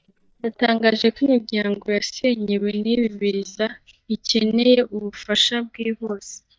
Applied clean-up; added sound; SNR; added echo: neural mask model DeepFilterNet 3.